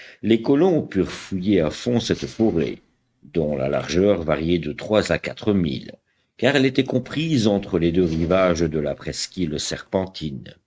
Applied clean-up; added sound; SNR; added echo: neural mask model RNNoise.